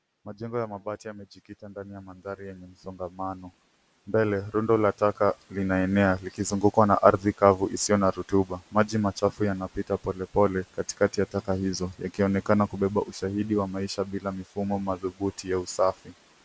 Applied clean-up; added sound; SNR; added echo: neural mask model Resemble Enhance denoiser.